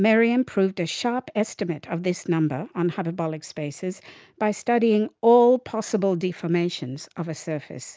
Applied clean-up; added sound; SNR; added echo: none; none; none; none.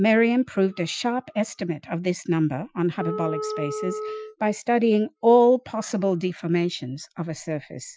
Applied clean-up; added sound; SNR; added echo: classical method Wiener filter.